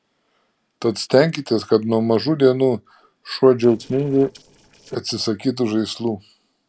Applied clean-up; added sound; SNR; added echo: neural separator model SepFormer DNS4.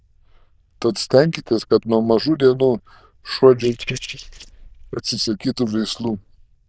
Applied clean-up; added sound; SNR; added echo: neural diffusion model UNIVERSE++.